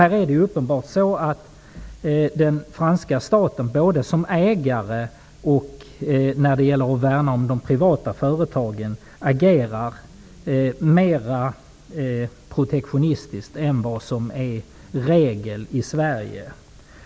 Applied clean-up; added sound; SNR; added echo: none; none; none; none.